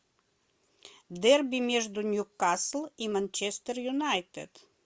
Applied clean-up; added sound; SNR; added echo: none; none; none; none.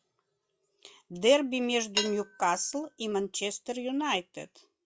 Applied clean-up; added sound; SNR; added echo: classical method log-MMSE.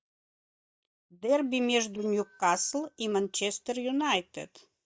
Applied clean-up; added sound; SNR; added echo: neural mask model DeepFilterNet 3.